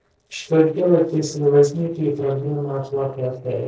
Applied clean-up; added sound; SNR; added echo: neural separator model SepFormer DNS4.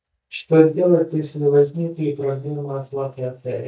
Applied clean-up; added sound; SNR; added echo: neural mask model DeepFilterNet 3.